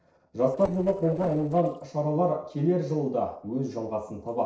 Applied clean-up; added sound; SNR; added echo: neural separator model SepFormer DNS4.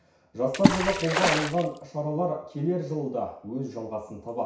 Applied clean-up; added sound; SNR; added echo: none; Water / Splash, splatter; -2 dB; reverberation time 0.6 s.